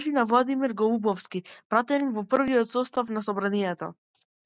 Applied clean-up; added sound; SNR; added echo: none; none; none; none.